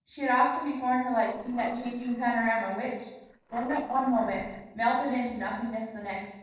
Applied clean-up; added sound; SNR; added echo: neural separator model SepFormer DNS4.